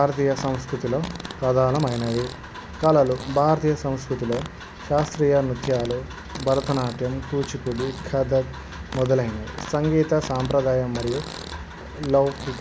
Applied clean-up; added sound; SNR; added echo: none; Fart; 17 dB; none.